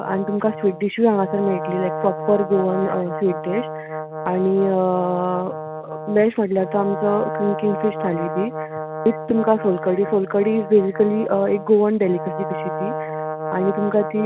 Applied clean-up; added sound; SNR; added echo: none; Brass instrument; 8 dB; none.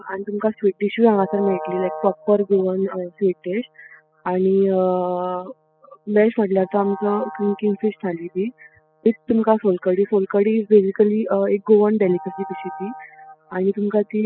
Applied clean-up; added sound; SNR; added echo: classical method spectral subtraction.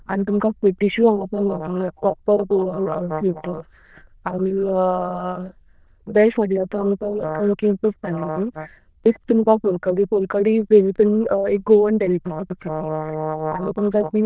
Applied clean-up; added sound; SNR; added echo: neural diffusion model UNIVERSE++.